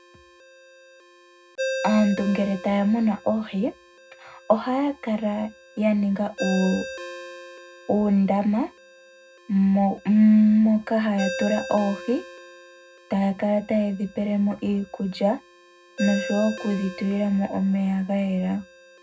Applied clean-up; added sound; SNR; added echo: none; Ringtone; 14 dB; reverberation time 0.3 s.